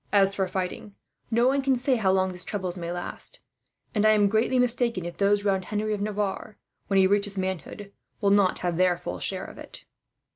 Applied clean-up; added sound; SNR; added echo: none; none; none; none.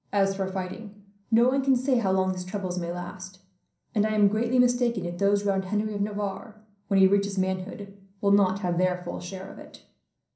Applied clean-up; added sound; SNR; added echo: none; none; none; reverberation time 0.6 s.